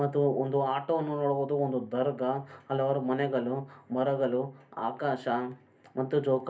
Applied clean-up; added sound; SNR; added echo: none; none; none; reverberation time 0.3 s.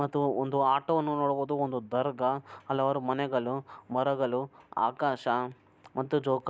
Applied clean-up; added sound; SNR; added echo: none; none; none; none.